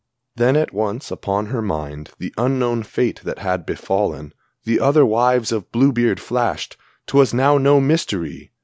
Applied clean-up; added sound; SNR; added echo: none; none; none; none.